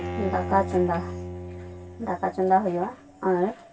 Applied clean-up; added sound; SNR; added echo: none; Bowed string instrument; 9 dB; reverberation time 0.2 s.